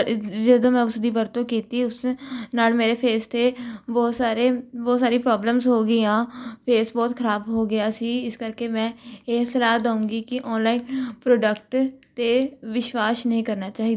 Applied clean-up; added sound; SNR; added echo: none; none; none; none.